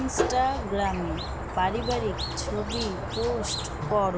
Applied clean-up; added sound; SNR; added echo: none; Squeak; 2 dB; none.